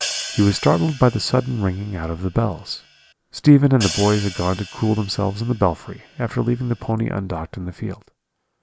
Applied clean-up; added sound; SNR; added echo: none; Hi-hat; 13 dB; none.